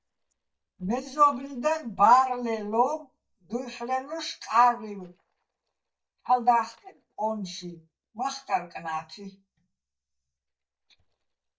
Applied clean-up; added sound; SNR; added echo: neural mask model DeepFilterNet 3.